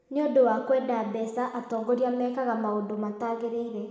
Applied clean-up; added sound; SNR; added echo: none; none; none; reverberation time 1.3 s.